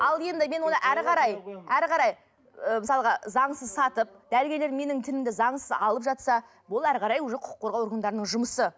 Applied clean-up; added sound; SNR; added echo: none; none; none; none.